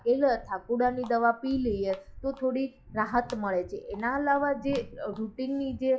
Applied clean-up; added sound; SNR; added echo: classical method log-MMSE.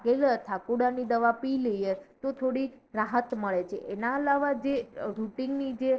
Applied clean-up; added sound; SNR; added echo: neural separator model SepFormer DNS4.